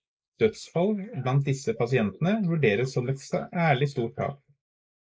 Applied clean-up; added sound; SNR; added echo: neural mask model Resemble Enhance denoiser.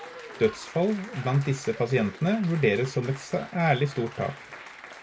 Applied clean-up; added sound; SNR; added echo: none; Applause; 16 dB; none.